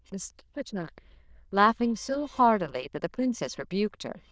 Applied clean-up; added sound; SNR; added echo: neural diffusion model UNIVERSE++.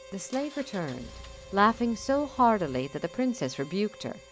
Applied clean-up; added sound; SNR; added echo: none; Engine + Harmonica; 18 dB; none.